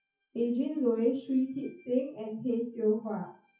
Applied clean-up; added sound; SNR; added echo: classical method WPE with log-MMSE.